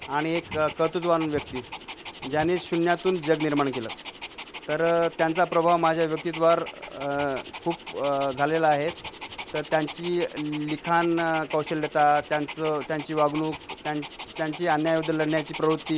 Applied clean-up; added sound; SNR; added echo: none; Dog; 14 dB; none.